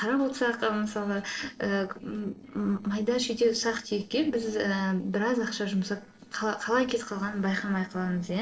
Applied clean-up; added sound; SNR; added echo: neural separator model SepFormer DNS4.